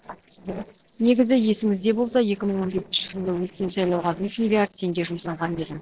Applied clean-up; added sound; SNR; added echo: neural separator model SepFormer DNS4.